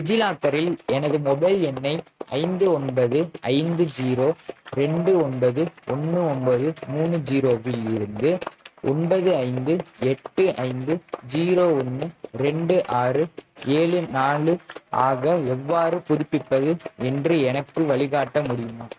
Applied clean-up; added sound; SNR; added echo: neural mask model RNNoise.